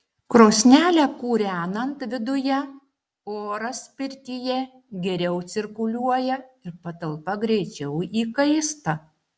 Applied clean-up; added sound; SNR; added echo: none; none; none; none.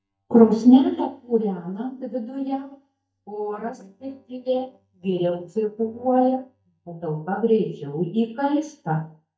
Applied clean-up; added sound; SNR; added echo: neural mask model DeepFilterNet 3.